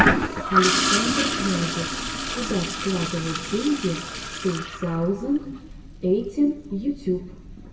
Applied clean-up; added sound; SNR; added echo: none; Toilet flush / Gurgling; 3 dB; reverberation time 0.8 s.